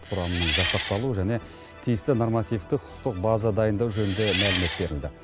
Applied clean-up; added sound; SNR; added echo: none; Engine; 2 dB; none.